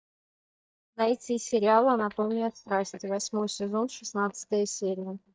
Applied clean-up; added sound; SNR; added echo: neural mask model DeepFilterNet 3.